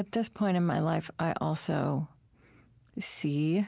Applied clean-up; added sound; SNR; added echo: none; none; none; none.